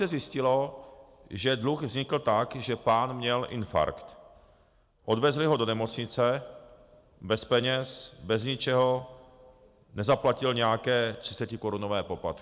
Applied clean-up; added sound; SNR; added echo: none; none; none; none.